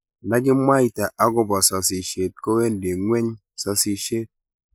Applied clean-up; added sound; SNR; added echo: neural mask model Resemble Enhance denoiser.